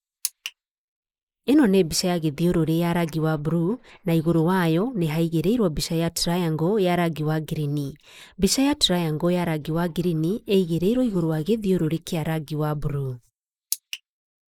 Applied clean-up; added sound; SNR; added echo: neural mask model Resemble Enhance denoiser.